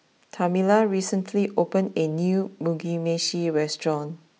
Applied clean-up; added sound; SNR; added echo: none; none; none; none.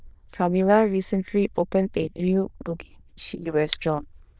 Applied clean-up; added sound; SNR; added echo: neural diffusion model UNIVERSE++.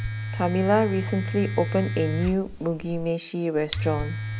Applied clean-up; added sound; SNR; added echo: none; Domestic sounds, home sounds; 5 dB; none.